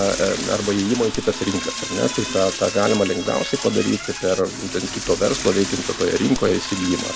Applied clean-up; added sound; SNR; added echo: none; Toilet flush / Door; 7 dB; none.